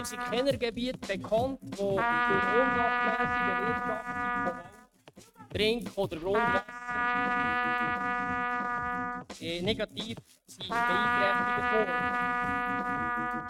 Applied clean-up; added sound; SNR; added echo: neural mask model RNNoise.